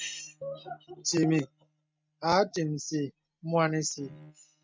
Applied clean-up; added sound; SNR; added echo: neural mask model RNNoise.